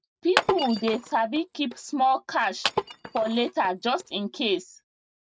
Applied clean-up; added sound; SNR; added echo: neural mask model RNNoise.